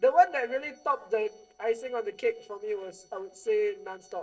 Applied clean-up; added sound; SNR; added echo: neural separator model SepFormer DNS4.